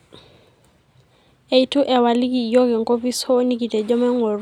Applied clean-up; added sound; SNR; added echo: none; none; none; none.